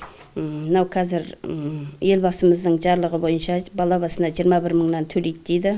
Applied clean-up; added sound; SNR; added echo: none; none; none; none.